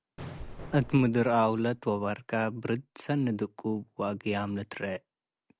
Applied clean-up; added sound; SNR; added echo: none; Explosion; 16 dB; none.